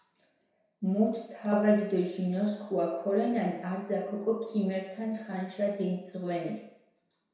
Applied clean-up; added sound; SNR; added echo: none; none; none; reverberation time 0.7 s.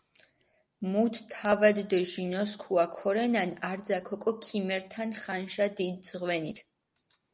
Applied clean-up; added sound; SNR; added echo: none; none; none; none.